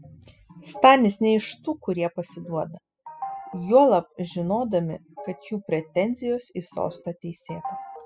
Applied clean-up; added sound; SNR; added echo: classical method spectral subtraction.